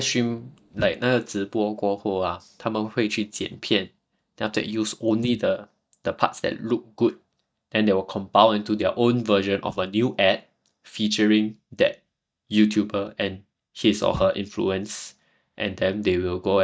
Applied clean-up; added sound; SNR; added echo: neural mask model DeepFilterNet 3.